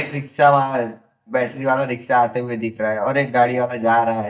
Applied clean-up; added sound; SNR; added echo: neural mask model DeepFilterNet 3.